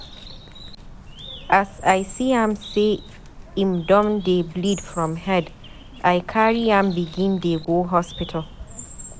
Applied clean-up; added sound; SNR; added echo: none; Bird; 16 dB; none.